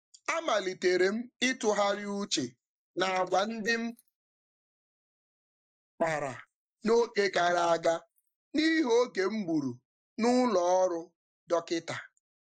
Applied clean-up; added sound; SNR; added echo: neural mask model Resemble Enhance denoiser.